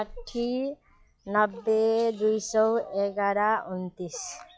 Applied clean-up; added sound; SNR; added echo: classical method log-MMSE.